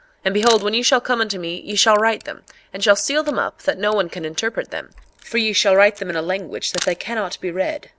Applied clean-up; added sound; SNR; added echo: none; Camera; 18 dB; none.